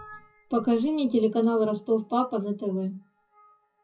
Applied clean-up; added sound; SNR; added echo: classical method WPE with log-MMSE.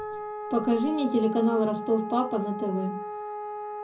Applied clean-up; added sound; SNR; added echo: none; Wind instrument, woodwind instrument; 8 dB; reverberation time 0.4 s.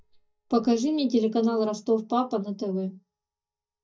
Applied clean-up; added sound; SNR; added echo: neural mask model DeepFilterNet 3.